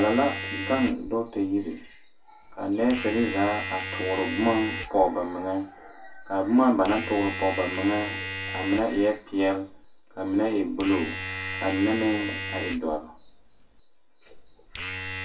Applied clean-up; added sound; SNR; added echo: none; Domestic sounds, home sounds; 9 dB; reverberation time 0.3 s.